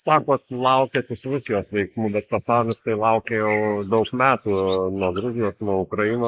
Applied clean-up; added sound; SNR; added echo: neural mask model Resemble Enhance denoiser.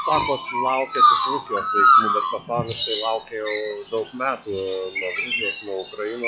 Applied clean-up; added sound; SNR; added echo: classical method log-MMSE.